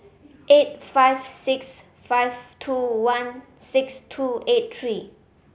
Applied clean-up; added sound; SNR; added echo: none; none; none; none.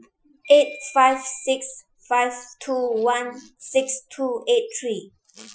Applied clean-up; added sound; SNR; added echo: classical method Wiener filter.